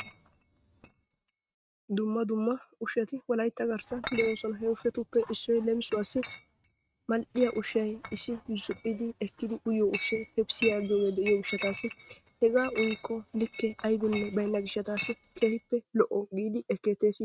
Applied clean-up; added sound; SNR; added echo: neural mask model RNNoise.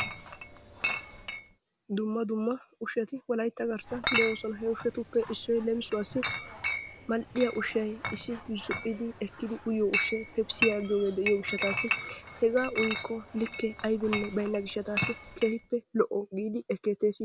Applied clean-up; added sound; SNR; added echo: none; Chatter / Chink, clink; 6 dB; none.